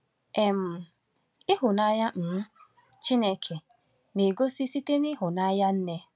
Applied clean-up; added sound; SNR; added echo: none; none; none; none.